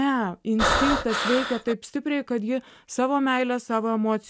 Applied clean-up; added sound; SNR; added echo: none; Breathing; 0 dB; none.